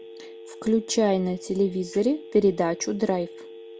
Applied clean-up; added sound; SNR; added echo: none; Telephone; 17 dB; none.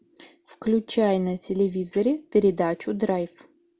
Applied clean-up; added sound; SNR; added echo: none; none; none; none.